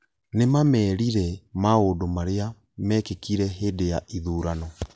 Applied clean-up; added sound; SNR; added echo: none; none; none; none.